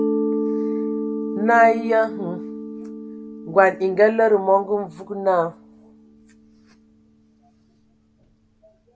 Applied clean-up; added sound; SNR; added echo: none; Mallet percussion; 7 dB; none.